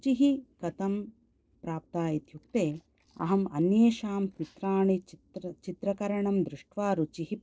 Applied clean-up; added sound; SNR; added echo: neural separator model SepFormer DNS4.